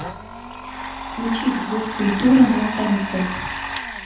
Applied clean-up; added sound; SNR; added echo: none; Domestic sounds, home sounds; 7 dB; reverberation time 0.8 s.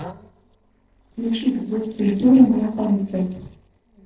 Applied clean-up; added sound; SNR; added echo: neural separator model SepFormer DNS4.